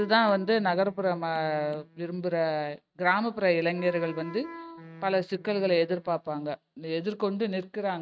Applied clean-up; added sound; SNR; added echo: neural mask model RNNoise.